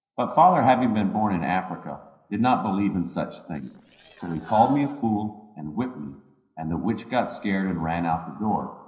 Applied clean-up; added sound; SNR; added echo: neural separator model SepFormer DNS4.